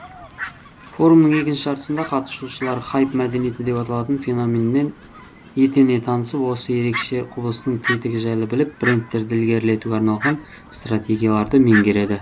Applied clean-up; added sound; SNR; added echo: none; Fowl; 14 dB; none.